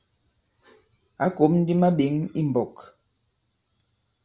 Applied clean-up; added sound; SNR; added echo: none; none; none; none.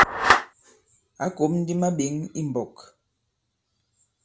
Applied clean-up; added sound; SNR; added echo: none; Clapping; -1 dB; none.